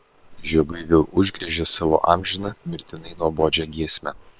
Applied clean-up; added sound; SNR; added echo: neural separator model SepFormer WHAM!.